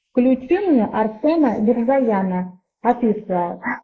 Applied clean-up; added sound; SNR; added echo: neural mask model Resemble Enhance denoiser.